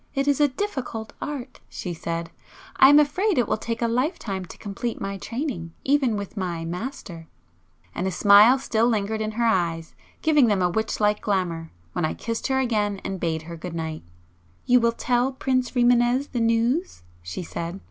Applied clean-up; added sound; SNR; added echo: none; none; none; none.